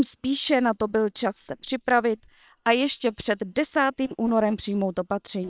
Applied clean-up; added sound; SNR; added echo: neural separator model SepFormer WHAM!.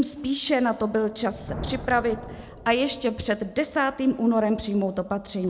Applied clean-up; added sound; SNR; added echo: none; Thunder; 17 dB; none.